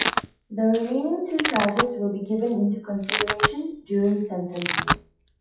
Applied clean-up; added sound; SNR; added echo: classical method WPE with log-MMSE.